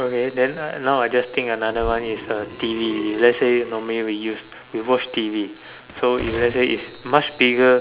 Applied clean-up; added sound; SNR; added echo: none; Burping, eructation + Door; 14 dB; none.